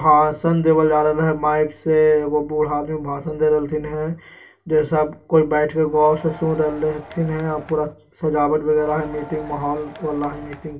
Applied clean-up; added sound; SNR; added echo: none; Crowd; 19 dB; reverberation time 0.2 s.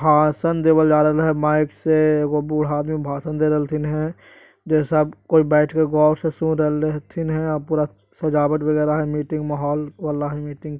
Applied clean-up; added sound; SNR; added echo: none; none; none; none.